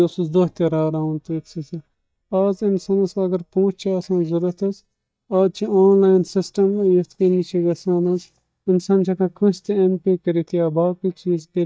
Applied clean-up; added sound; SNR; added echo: neural mask model DeepFilterNet 3.